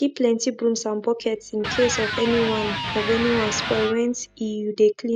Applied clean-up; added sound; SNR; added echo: none; Electric guitar; 6 dB; none.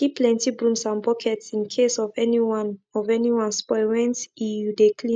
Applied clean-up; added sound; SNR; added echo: none; none; none; none.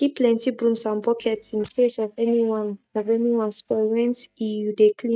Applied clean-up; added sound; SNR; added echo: neural mask model DeepFilterNet 3.